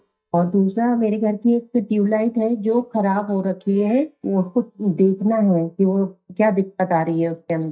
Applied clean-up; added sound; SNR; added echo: neural mask model DeepFilterNet 3.